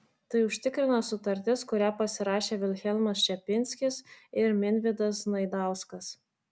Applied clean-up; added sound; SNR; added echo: none; none; none; none.